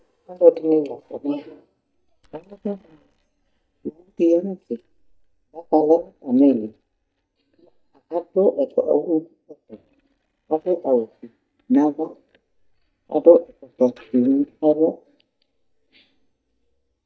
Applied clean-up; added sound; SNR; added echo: neural mask model DeepFilterNet 3.